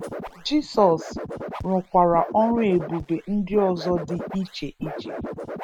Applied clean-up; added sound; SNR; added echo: neural mask model RNNoise.